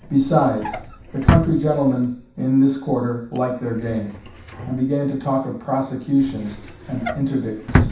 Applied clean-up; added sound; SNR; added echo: none; Drawer open or close; 5 dB; reverberation time 0.7 s.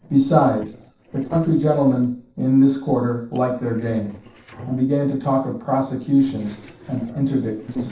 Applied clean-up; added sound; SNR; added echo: neural separator model SepFormer DNS4.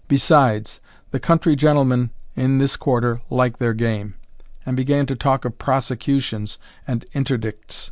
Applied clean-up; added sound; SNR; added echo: none; none; none; none.